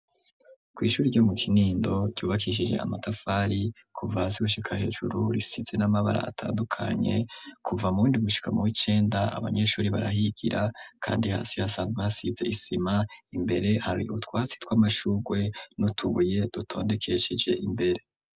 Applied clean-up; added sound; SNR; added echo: none; none; none; none.